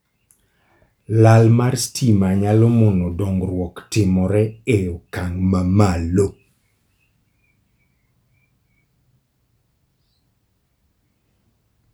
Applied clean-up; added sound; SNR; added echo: none; none; none; none.